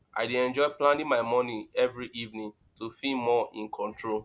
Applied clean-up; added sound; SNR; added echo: none; none; none; none.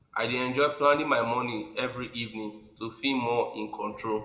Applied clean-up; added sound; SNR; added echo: none; none; none; reverberation time 0.8 s.